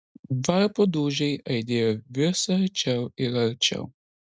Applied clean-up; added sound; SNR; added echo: none; none; none; none.